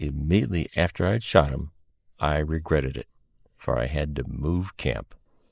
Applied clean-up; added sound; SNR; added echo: neural mask model Resemble Enhance denoiser.